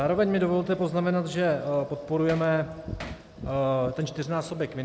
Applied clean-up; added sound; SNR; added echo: none; Wind / Rain + Hammer; 17 dB; none.